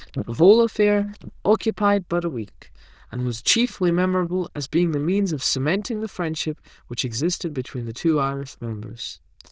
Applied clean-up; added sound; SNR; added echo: neural diffusion model UNIVERSE++.